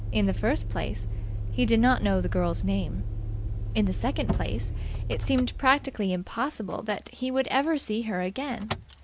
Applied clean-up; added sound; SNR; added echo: none; Motor vehicle (road); 3 dB; none.